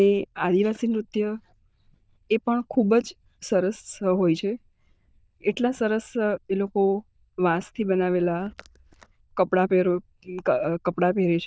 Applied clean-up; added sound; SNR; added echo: neural diffusion model UNIVERSE++.